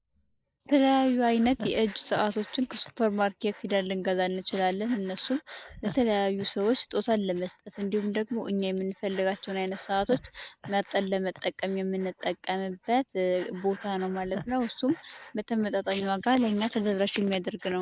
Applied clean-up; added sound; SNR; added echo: neural mask model Resemble Enhance denoiser.